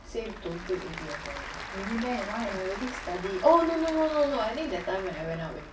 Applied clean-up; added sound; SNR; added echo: none; Applause / Crowd; 11 dB; reverberation time 0.3 s.